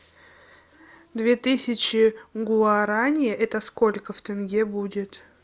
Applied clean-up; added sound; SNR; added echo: none; none; none; none.